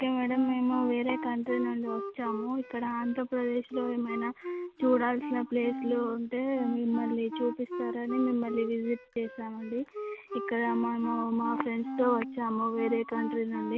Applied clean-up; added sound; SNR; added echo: none; Wind instrument, woodwind instrument; 8 dB; none.